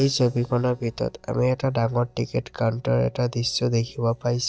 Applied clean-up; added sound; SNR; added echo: neural separator model SepFormer DNS4.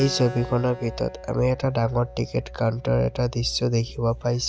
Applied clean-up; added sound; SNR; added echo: none; Keyboard (musical); 17 dB; none.